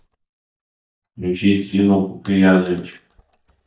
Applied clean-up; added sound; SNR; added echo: neural mask model DeepFilterNet 3.